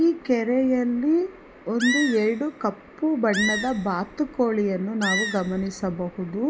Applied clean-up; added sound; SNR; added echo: none; Animal; 8 dB; none.